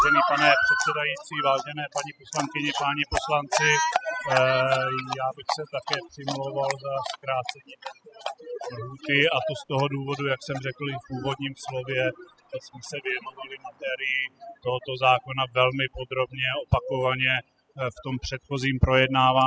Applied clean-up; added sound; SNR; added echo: classical method spectral subtraction.